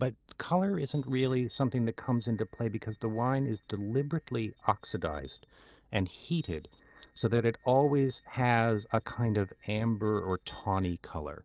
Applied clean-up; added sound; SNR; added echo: neural separator model SepFormer DNS4.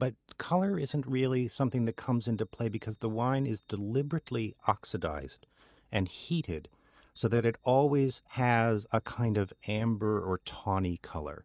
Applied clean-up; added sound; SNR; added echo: neural mask model DeepFilterNet 3.